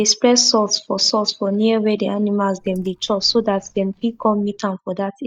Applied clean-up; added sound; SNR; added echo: neural mask model DeepFilterNet 3.